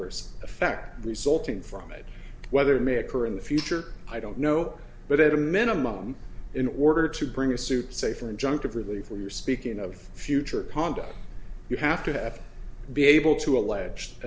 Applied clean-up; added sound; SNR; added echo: none; none; none; none.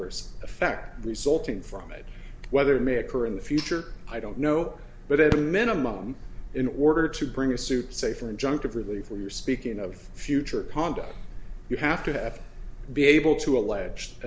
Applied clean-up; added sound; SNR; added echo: none; Fireworks; 11 dB; none.